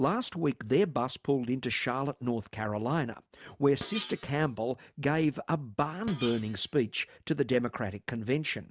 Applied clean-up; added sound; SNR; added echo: none; Screech; 12 dB; none.